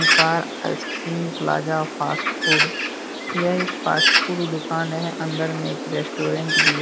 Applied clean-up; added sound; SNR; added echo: none; Bird; -2 dB; none.